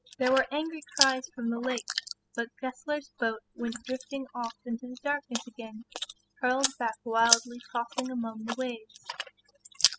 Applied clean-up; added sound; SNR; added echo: classical method spectral subtraction.